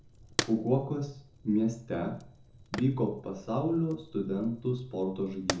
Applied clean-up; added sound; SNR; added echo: none; Fire; 10 dB; reverberation time 0.5 s.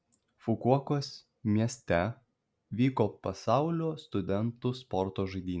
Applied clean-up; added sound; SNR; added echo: none; none; none; none.